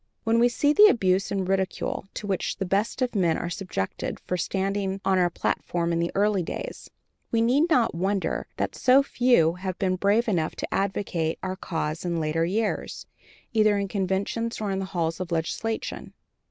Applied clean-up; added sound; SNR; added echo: none; none; none; none.